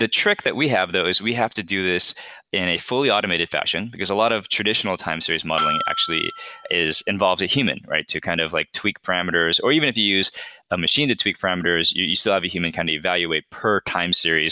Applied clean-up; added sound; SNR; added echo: none; Bell; 5 dB; none.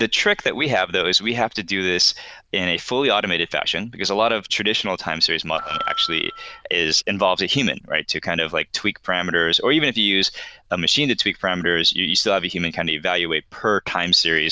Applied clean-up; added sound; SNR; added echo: neural diffusion model UNIVERSE++.